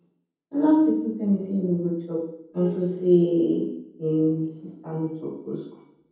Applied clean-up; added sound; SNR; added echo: none; none; none; reverberation time 0.9 s.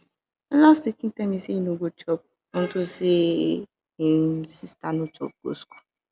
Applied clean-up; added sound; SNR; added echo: none; none; none; none.